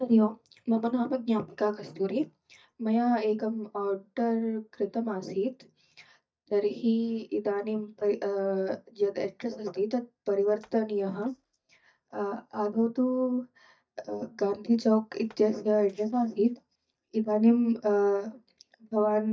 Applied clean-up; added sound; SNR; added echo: neural mask model DeepFilterNet 3.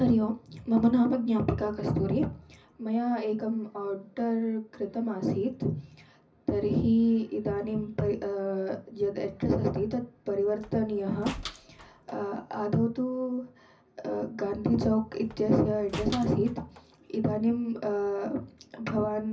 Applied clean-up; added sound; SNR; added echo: none; Slam; 17 dB; reverberation time 0.4 s.